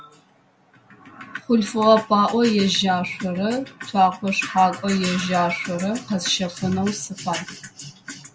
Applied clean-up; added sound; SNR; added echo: none; none; none; none.